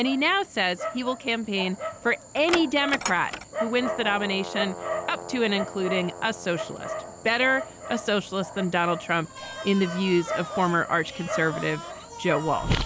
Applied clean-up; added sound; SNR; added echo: none; Dog; 7 dB; none.